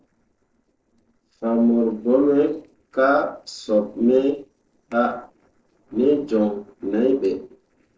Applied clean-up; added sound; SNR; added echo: neural separator model SepFormer DNS4.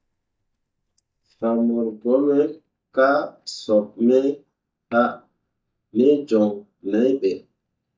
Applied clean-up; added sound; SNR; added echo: neural mask model DeepFilterNet 3.